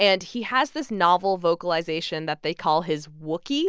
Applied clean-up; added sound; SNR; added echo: none; none; none; none.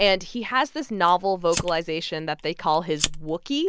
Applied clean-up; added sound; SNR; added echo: none; Fire; 11 dB; none.